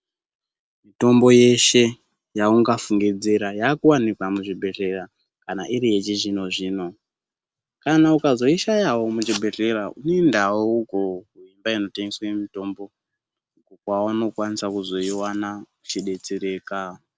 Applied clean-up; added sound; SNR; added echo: none; none; none; none.